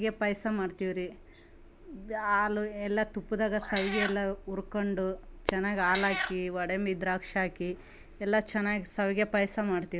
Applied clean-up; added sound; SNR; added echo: none; Meow; 5 dB; none.